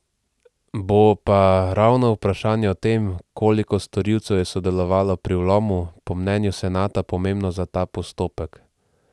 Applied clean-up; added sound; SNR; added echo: none; none; none; none.